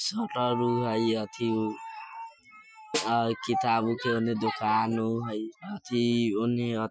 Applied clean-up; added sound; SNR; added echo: classical method Wiener filter.